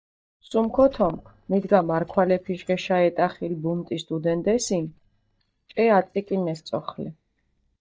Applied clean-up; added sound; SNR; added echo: neural mask model DeepFilterNet 3.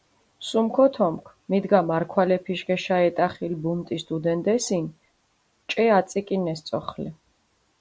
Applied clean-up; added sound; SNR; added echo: none; none; none; none.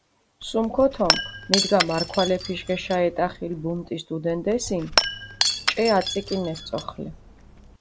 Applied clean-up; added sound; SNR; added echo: none; Shatter / Crushing; 3 dB; none.